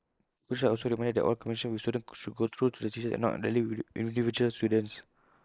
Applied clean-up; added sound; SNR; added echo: neural mask model Resemble Enhance denoiser.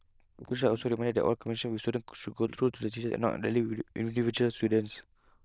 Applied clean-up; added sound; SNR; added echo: neural diffusion model UNIVERSE++.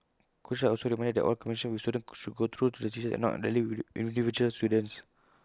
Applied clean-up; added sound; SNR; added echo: none; none; none; none.